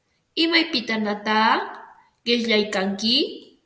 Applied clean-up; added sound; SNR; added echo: none; none; none; none.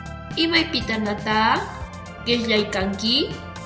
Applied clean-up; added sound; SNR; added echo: none; Organ; 11 dB; none.